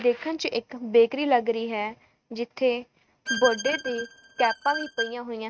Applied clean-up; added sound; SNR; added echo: neural mask model RNNoise.